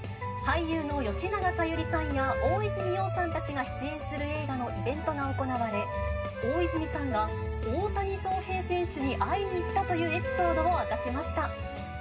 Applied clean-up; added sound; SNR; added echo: none; Wind instrument, woodwind instrument; 8 dB; reverberation time 0.2 s.